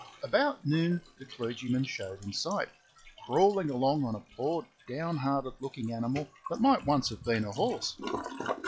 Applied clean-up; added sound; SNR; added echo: classical method log-MMSE.